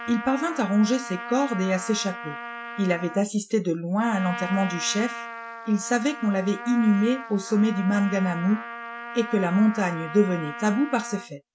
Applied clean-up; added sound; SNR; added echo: none; Trumpet; 11 dB; none.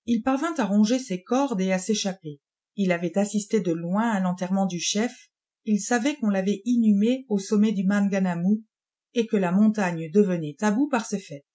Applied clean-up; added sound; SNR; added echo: none; none; none; none.